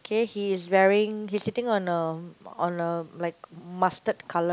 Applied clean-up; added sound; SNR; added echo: none; none; none; none.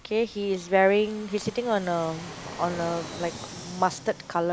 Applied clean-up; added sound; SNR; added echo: none; Fixed-wing aircraft, airplane; 15 dB; none.